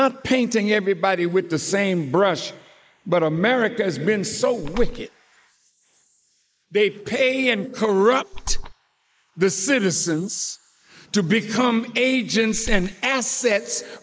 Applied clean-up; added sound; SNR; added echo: neural mask model Resemble Enhance denoiser.